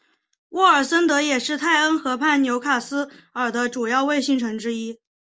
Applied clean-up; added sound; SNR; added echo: none; none; none; none.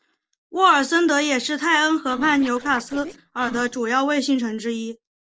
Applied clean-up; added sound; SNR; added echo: neural separator model SepFormer DNS4.